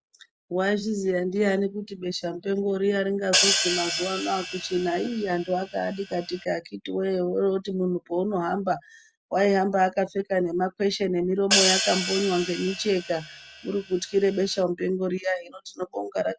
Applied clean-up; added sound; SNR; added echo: none; Hi-hat; 3 dB; none.